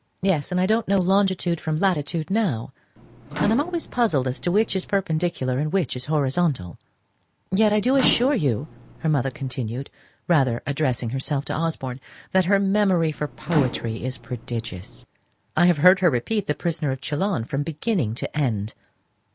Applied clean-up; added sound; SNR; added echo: none; Microwave oven; 13 dB; none.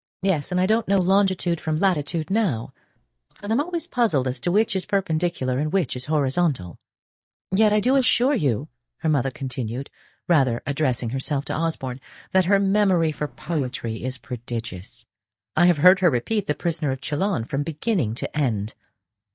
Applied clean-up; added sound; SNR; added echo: neural mask model DeepFilterNet 3.